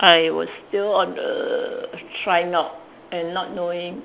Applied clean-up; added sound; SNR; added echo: none; none; none; none.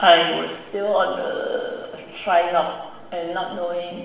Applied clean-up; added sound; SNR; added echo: none; none; none; reverberation time 1.0 s.